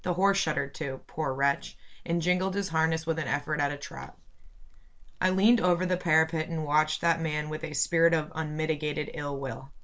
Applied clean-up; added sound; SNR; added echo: none; Crackle; 18 dB; none.